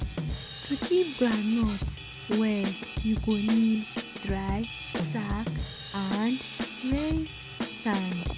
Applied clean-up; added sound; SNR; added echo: none; Drum / Drum kit; 5 dB; none.